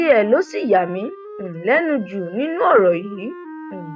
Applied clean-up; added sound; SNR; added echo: neural mask model RNNoise.